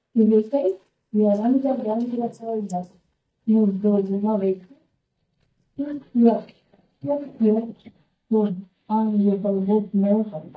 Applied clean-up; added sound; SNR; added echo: neural mask model DeepFilterNet 3.